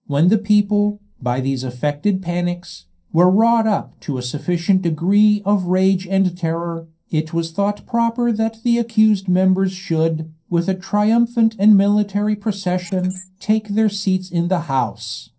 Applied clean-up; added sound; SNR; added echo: neural separator model SepFormer DNS4.